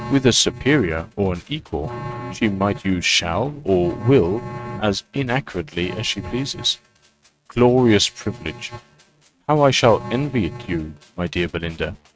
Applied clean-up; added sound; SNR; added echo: neural mask model RNNoise.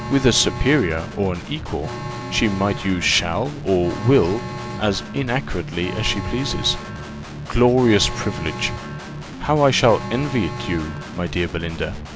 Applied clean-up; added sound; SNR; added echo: none; Alarm + Guitar; 9 dB; none.